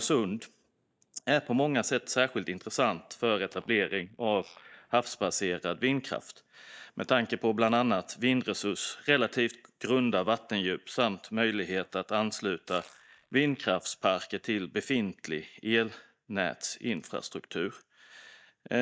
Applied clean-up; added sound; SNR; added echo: neural mask model DeepFilterNet 3.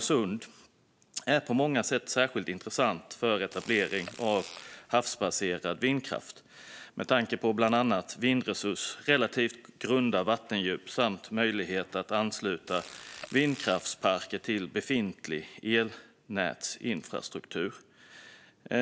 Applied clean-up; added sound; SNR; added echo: none; Fart; 18 dB; none.